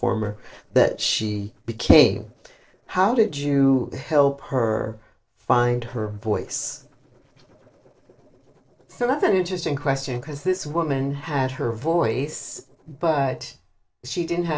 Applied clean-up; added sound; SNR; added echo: neural separator model SepFormer DNS4.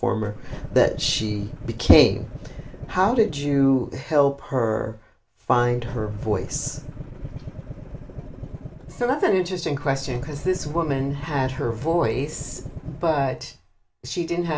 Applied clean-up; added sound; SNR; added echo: none; Engine starting / Car; 11 dB; reverberation time 0.3 s.